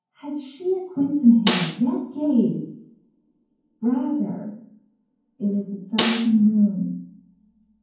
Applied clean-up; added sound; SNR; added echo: none; Snare drum; 4 dB; reverberation time 0.9 s.